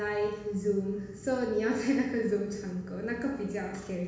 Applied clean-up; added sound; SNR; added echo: none; none; none; reverberation time 1.1 s.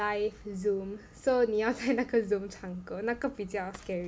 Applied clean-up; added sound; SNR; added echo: none; none; none; none.